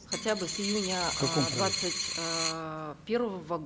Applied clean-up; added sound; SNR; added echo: none; Coin (dropping); 1 dB; none.